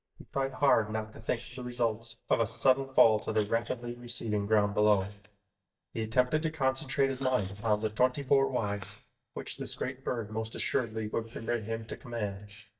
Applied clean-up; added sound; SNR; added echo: neural mask model DeepFilterNet 3.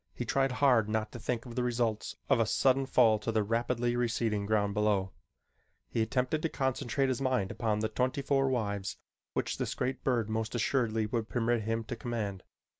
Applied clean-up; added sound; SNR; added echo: none; none; none; none.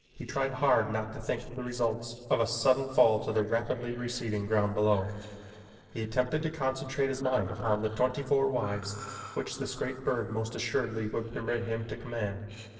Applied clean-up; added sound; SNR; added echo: neural separator model SepFormer DNS4.